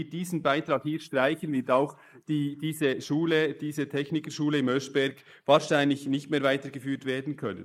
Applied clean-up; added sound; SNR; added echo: neural mask model Resemble Enhance denoiser.